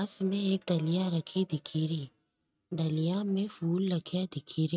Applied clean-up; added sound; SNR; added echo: neural mask model RNNoise.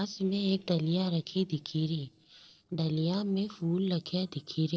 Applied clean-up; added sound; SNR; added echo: neural separator model SepFormer DNS4.